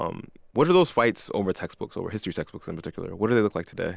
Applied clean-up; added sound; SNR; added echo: none; none; none; none.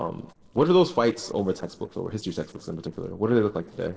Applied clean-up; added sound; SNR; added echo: neural separator model SepFormer DNS4.